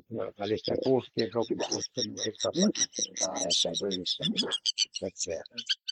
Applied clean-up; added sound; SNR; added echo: neural mask model Resemble Enhance denoiser.